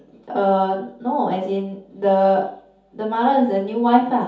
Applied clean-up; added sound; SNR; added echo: none; none; none; reverberation time 0.6 s.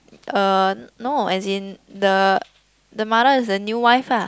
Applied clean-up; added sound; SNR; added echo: none; none; none; none.